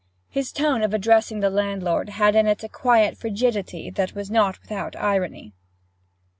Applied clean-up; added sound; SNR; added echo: none; none; none; none.